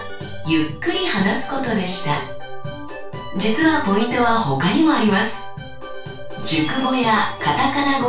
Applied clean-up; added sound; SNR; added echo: none; none; none; reverberation time 0.3 s.